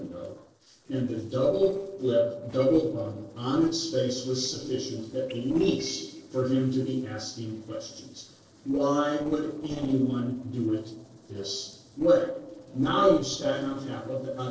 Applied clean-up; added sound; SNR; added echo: neural separator model SepFormer DNS4.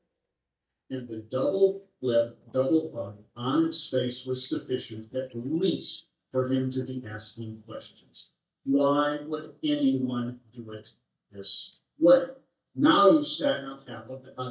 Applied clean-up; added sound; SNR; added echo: neural mask model DeepFilterNet 3.